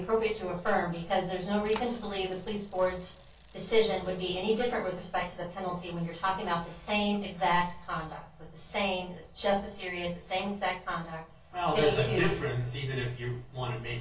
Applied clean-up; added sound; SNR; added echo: none; Bicycle; 18 dB; reverberation time 0.2 s.